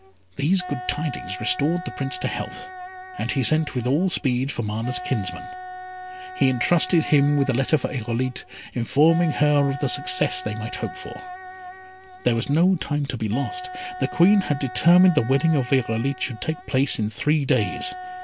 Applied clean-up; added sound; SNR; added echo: none; Wind instrument, woodwind instrument; 14 dB; none.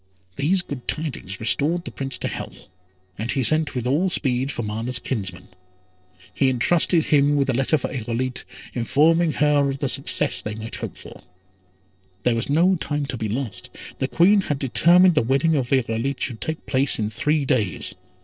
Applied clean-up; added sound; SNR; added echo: neural separator model SepFormer DNS4.